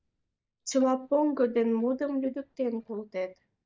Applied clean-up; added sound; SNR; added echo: neural mask model DeepFilterNet 3.